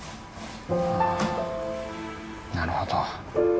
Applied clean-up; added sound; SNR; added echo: none; Water tap, faucet; 12 dB; none.